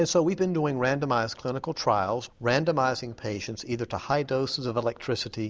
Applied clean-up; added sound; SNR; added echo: none; none; none; none.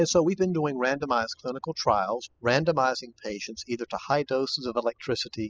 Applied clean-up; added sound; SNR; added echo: classical method spectral subtraction.